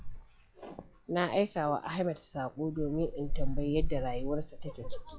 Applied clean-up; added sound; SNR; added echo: classical method log-MMSE.